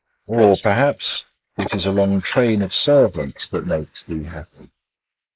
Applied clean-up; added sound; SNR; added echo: neural mask model Resemble Enhance denoiser.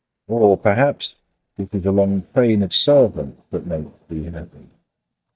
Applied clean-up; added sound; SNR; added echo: neural mask model DeepFilterNet 3.